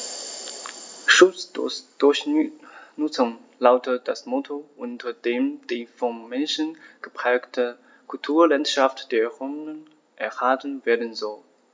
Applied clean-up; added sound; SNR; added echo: none; none; none; none.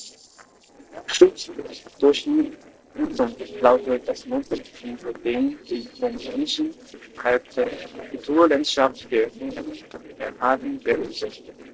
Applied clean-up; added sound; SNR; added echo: neural separator model SepFormer DNS4.